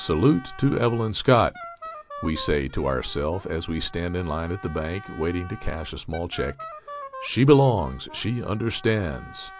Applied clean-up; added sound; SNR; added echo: none; Wind instrument, woodwind instrument; 17 dB; none.